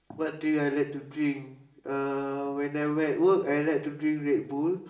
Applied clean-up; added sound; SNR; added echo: none; none; none; reverberation time 0.6 s.